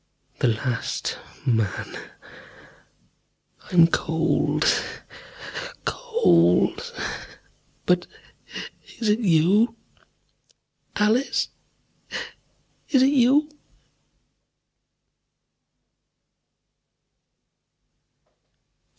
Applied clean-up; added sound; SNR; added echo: none; none; none; none.